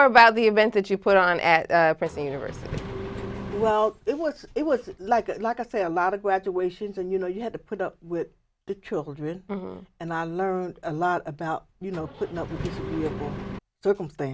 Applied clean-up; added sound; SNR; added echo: none; Engine; 10 dB; none.